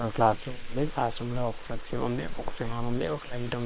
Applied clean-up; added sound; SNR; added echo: neural separator model SepFormer WHAM!.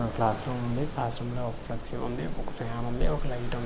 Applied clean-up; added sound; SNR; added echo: none; Accelerating, revving, vroom; 0 dB; none.